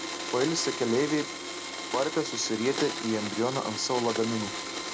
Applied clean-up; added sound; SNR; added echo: none; Domestic sounds, home sounds; 5 dB; none.